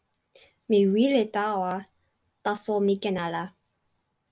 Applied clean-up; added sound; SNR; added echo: none; none; none; none.